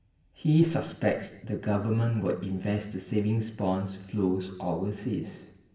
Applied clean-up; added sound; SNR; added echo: none; none; none; reverberation time 0.9 s.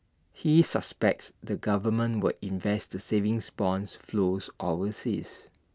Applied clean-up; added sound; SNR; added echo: none; none; none; none.